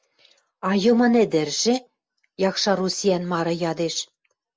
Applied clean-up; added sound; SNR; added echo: none; none; none; none.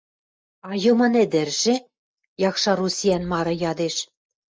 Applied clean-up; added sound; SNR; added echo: neural mask model DeepFilterNet 3.